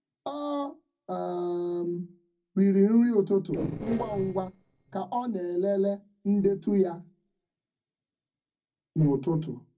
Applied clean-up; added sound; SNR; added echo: neural separator model SepFormer DNS4.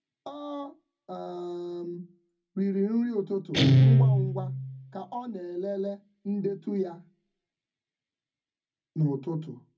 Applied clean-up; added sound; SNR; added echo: none; Guitar; -4 dB; reverberation time 0.4 s.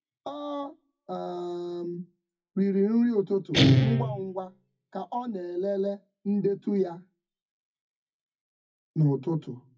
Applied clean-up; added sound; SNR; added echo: classical method WPE with log-MMSE.